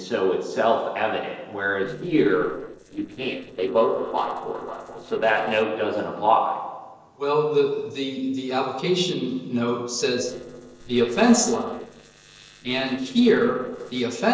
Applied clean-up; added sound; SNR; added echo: neural separator model SepFormer DNS4.